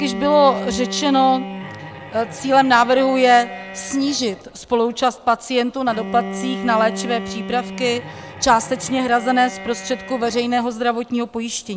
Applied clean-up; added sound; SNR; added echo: none; Bowed string instrument; 12 dB; none.